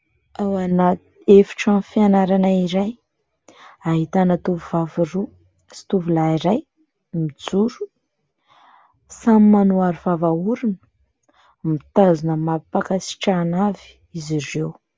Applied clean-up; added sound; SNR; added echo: none; none; none; none.